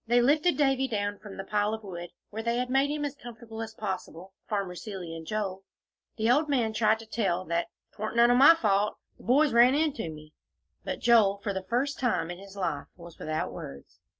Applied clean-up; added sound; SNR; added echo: none; none; none; none.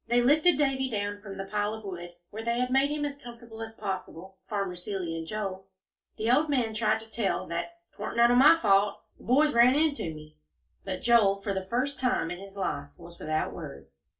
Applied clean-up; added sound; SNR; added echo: none; none; none; reverberation time 0.2 s.